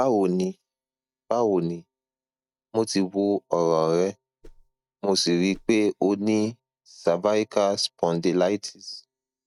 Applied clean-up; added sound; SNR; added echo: neural mask model DeepFilterNet 3.